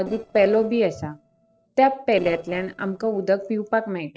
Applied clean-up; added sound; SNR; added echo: neural separator model SepFormer DNS4.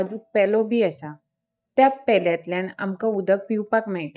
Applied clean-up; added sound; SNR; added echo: neural mask model DeepFilterNet 3.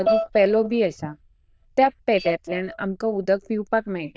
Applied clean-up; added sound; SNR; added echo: neural diffusion model UNIVERSE++.